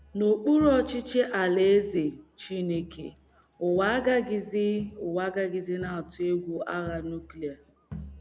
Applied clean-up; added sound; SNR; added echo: none; Crowd; 20 dB; none.